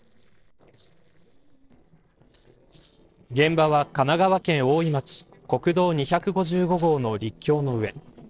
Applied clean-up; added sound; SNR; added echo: neural separator model SepFormer DNS4.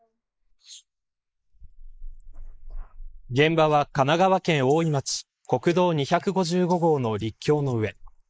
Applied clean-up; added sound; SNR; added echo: neural mask model Resemble Enhance denoiser.